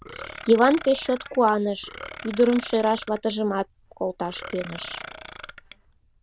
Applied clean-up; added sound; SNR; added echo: neural diffusion model UNIVERSE++.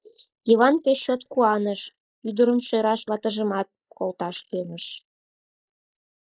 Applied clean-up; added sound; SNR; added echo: neural mask model Resemble Enhance denoiser.